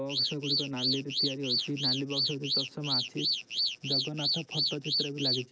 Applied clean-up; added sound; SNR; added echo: none; Alarm / Car; -4 dB; none.